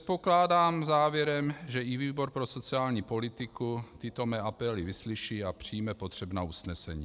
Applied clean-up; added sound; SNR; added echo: none; none; none; none.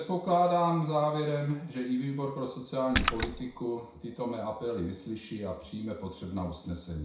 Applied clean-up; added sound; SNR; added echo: none; Splash, splatter; 0 dB; reverberation time 0.6 s.